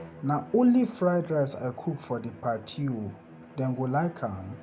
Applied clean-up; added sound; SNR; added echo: none; Bowed string instrument; 19 dB; none.